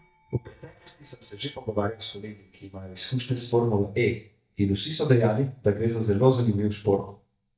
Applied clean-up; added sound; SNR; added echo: neural mask model DeepFilterNet 3.